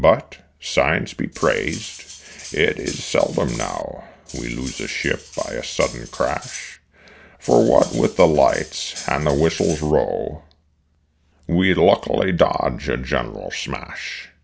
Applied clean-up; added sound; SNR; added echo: none; Cutlery, silverware; 16 dB; none.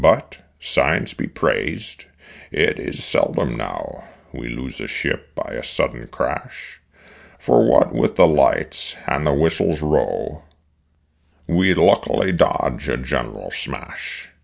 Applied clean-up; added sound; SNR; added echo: none; none; none; none.